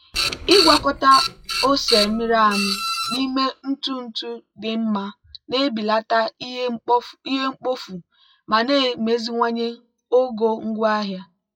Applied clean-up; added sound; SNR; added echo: classical method log-MMSE.